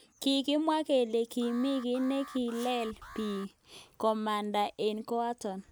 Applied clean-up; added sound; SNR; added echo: none; Alarm; 19 dB; none.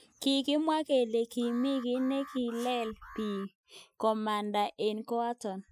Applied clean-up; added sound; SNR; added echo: classical method Wiener filter.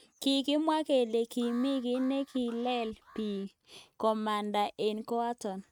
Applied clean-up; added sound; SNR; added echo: neural mask model RNNoise.